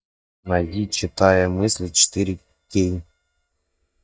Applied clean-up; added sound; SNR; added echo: neural mask model DeepFilterNet 3.